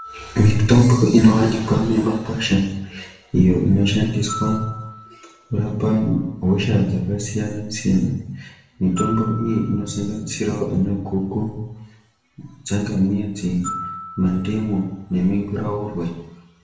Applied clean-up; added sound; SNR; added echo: none; Glockenspiel; 19 dB; reverberation time 0.9 s.